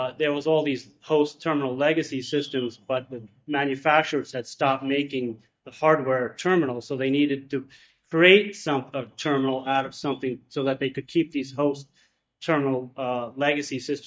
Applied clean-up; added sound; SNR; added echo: neural mask model DeepFilterNet 3.